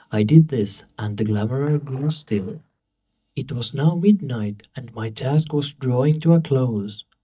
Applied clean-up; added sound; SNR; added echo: neural mask model DeepFilterNet 3.